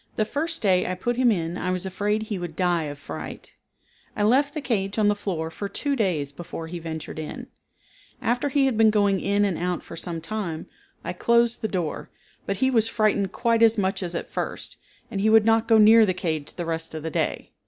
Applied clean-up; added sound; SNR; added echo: none; none; none; none.